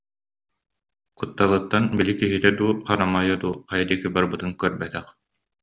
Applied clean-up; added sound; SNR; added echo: none; none; none; none.